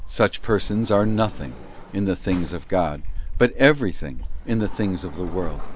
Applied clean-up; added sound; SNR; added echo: none; Sliding door; 5 dB; none.